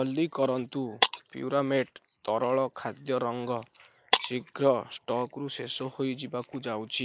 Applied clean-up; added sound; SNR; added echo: neural mask model Resemble Enhance denoiser.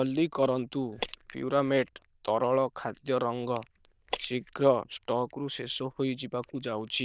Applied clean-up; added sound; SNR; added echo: neural diffusion model UNIVERSE++.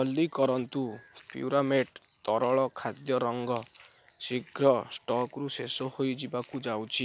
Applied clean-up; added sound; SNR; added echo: none; none; none; none.